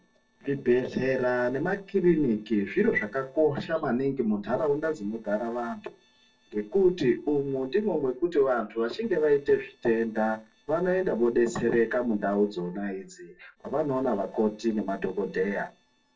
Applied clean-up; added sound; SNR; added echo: neural separator model SepFormer DNS4.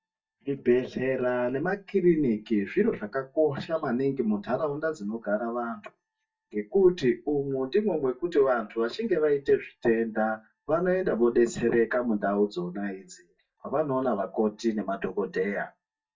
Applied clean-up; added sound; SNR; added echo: neural mask model DeepFilterNet 3.